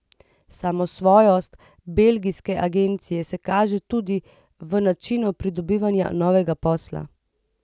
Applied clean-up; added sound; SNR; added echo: none; none; none; none.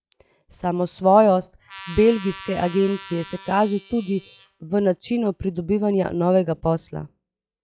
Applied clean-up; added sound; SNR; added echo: classical method log-MMSE.